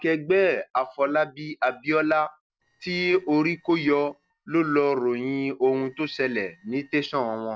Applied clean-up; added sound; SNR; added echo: neural separator model SepFormer DNS4.